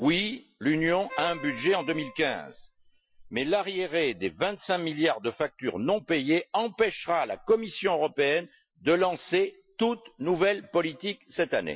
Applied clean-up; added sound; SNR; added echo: classical method Wiener filter.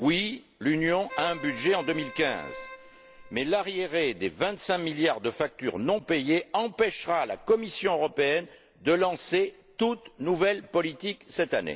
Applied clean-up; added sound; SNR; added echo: none; Keyboard (musical); 14 dB; none.